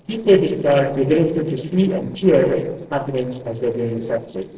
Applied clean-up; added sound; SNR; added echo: neural separator model SepFormer DNS4.